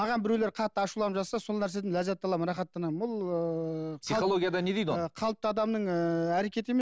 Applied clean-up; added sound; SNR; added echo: none; none; none; none.